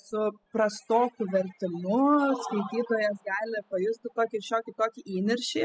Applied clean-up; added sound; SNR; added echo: classical method spectral subtraction.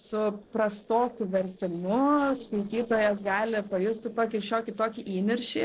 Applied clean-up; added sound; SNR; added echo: neural separator model SepFormer DNS4.